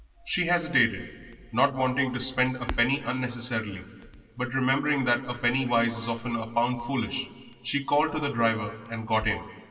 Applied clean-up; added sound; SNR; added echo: none; Crackle; 19 dB; reverberation time 2.5 s.